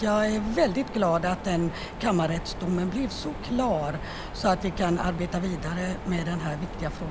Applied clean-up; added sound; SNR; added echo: none; Mechanisms; 9 dB; none.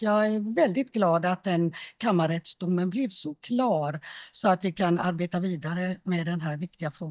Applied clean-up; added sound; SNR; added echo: neural mask model DeepFilterNet 3.